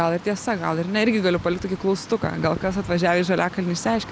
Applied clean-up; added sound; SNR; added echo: none; none; none; none.